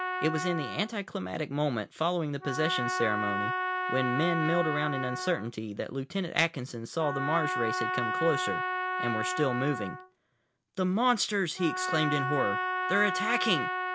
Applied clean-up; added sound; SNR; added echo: none; Trumpet; 3 dB; none.